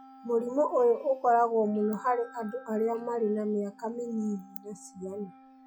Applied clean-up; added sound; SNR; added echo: classical method log-MMSE.